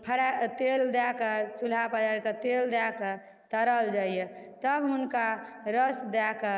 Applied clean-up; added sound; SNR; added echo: neural mask model Resemble Enhance denoiser.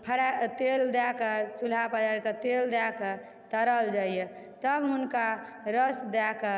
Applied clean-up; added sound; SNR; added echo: none; none; none; none.